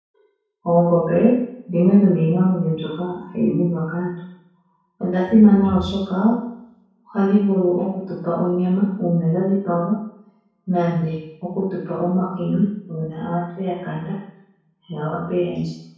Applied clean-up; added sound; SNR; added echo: none; none; none; reverberation time 0.7 s.